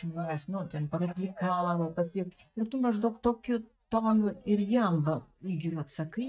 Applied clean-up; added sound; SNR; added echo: neural mask model DeepFilterNet 3.